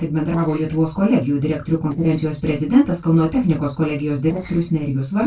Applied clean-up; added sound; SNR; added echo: neural separator model SepFormer DNS4.